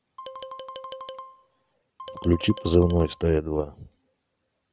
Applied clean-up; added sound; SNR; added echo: none; Marimba, xylophone; 13 dB; none.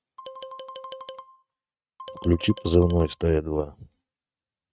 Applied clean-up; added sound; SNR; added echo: neural mask model RNNoise.